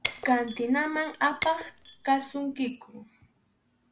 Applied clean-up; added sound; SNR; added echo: none; Shatter; 5 dB; none.